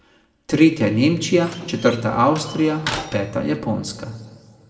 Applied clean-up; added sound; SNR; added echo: none; Slam; 13 dB; reverberation time 1.6 s.